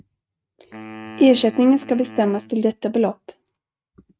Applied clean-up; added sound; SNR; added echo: neural mask model RNNoise.